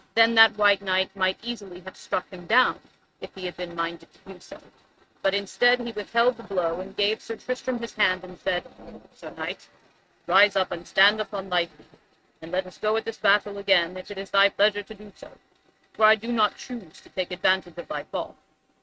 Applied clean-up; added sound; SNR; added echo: neural mask model RNNoise.